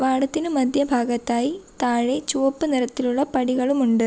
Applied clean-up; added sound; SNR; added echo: none; none; none; none.